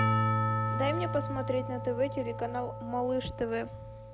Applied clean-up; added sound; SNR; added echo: none; Percussion + Bass guitar; -1 dB; none.